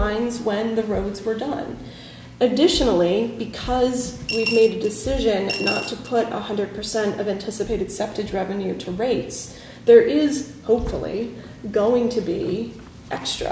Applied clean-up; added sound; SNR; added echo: none; Coin (dropping) / Glass; 8 dB; none.